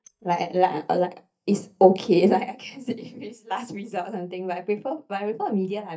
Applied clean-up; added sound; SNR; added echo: neural mask model DeepFilterNet 3.